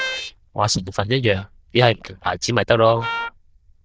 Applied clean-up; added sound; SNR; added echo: neural diffusion model UNIVERSE++.